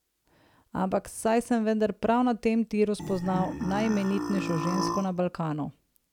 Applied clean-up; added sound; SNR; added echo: none; Burping, eructation; 5 dB; none.